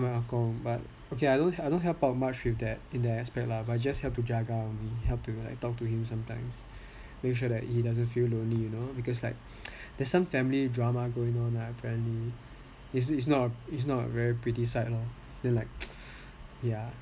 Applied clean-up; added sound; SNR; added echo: none; none; none; none.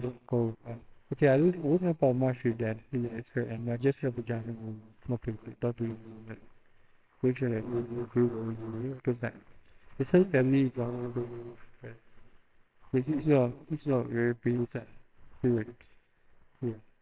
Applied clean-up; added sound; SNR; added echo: neural separator model SepFormer WHAMR!.